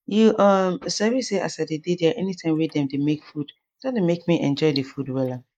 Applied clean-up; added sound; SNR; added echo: neural mask model Resemble Enhance denoiser.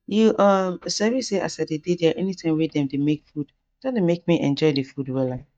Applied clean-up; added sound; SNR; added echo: neural mask model DeepFilterNet 3.